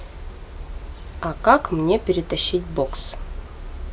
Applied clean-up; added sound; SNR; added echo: none; none; none; none.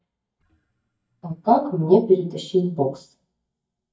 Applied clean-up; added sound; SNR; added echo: neural mask model DeepFilterNet 3.